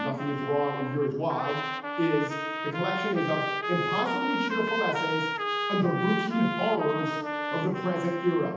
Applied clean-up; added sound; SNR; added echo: none; Trumpet; 3 dB; reverberation time 0.9 s.